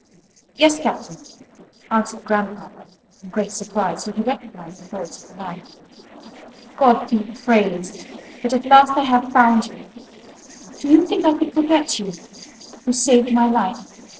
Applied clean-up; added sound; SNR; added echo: neural separator model SepFormer DNS4.